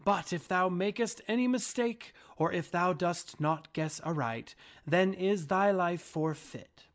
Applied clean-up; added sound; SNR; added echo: none; none; none; none.